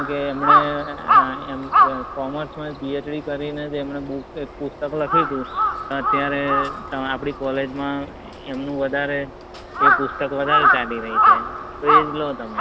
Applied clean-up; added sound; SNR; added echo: none; Crow; -5 dB; none.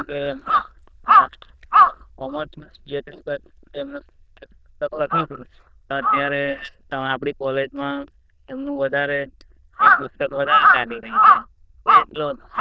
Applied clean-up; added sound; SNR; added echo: neural diffusion model UNIVERSE++.